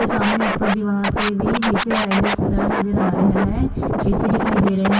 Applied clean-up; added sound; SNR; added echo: none; Scratching (performance technique); 0 dB; reverberation time 2.0 s.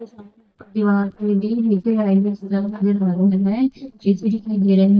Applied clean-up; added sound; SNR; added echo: neural mask model DeepFilterNet 3.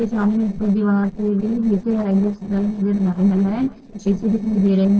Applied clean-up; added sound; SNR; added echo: neural separator model SepFormer DNS4.